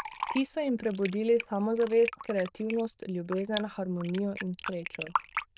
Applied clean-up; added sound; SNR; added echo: neural diffusion model UNIVERSE++.